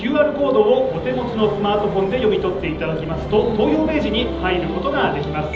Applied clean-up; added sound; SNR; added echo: none; Truck; 15 dB; reverberation time 1.2 s.